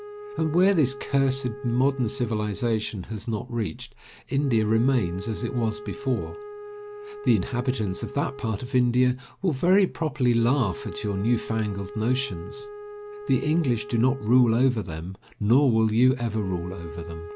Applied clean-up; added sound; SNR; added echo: none; Wind instrument, woodwind instrument; 15 dB; none.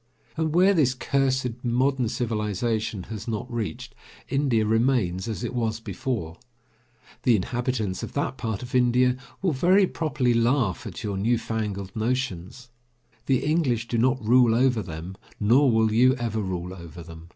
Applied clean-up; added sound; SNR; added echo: none; none; none; none.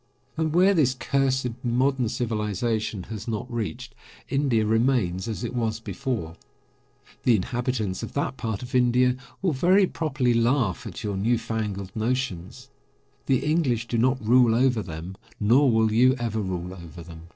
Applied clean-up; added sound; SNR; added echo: neural separator model SepFormer DNS4.